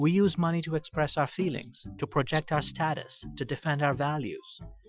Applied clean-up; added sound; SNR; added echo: classical method Wiener filter.